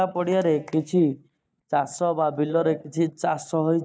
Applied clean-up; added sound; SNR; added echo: neural mask model DeepFilterNet 3.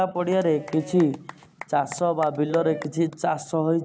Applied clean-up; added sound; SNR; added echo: none; Applause / Cheering / Clapping; 15 dB; none.